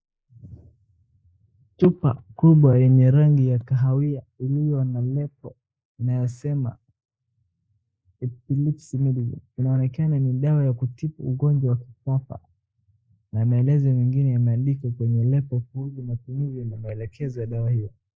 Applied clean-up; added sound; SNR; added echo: neural mask model Resemble Enhance denoiser.